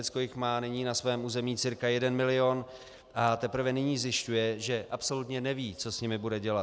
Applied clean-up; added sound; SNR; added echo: none; none; none; none.